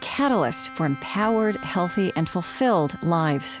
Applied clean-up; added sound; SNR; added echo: none; Bowed string instrument; 15 dB; none.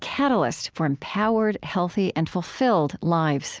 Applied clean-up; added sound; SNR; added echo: none; none; none; none.